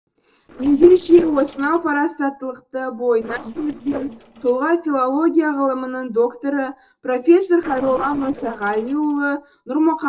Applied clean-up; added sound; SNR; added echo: neural separator model SepFormer DNS4.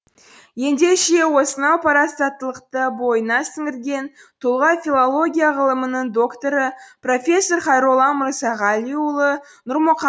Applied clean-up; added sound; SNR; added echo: none; none; none; none.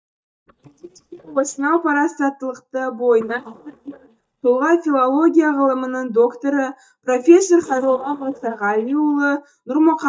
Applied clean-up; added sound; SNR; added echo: neural mask model DeepFilterNet 3.